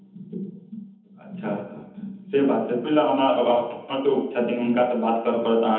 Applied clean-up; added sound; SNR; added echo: none; none; none; reverberation time 1.3 s.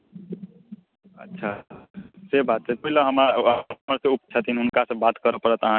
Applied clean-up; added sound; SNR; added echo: none; none; none; none.